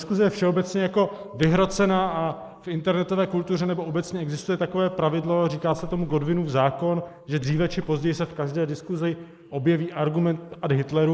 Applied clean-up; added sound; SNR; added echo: neural mask model Resemble Enhance denoiser.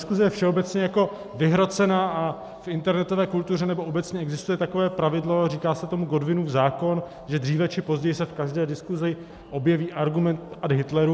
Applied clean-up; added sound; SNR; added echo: none; none; none; none.